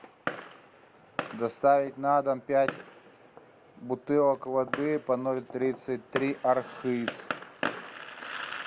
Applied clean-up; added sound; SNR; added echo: none; Fireworks; 10 dB; none.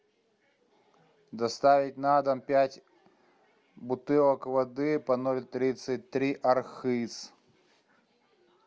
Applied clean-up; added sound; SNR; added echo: none; none; none; none.